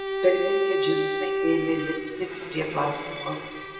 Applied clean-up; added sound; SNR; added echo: none; Bowed string instrument; 1 dB; reverberation time 1.2 s.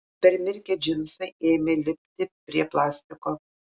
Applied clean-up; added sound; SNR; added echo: none; none; none; none.